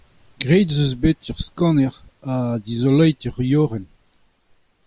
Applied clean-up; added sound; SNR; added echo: none; none; none; none.